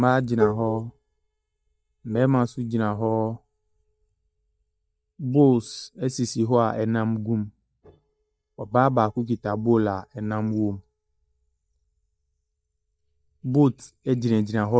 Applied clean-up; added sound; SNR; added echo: neural mask model DeepFilterNet 3.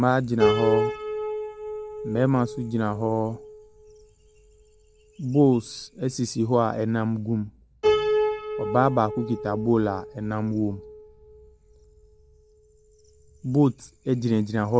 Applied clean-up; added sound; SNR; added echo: none; Piano; 5 dB; none.